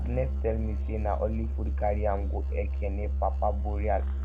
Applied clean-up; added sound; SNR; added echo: none; Musical instrument; -3 dB; none.